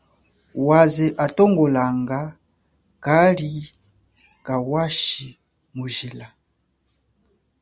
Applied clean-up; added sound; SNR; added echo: none; none; none; none.